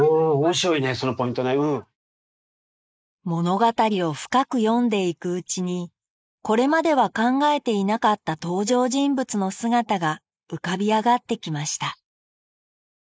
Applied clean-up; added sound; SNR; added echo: neural mask model Resemble Enhance denoiser.